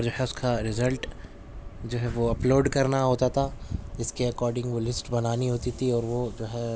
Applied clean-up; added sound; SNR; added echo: none; none; none; none.